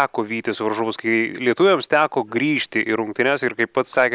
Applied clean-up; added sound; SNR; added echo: none; none; none; none.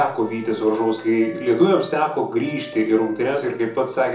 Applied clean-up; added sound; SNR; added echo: none; Wind instrument, woodwind instrument; 18 dB; reverberation time 0.6 s.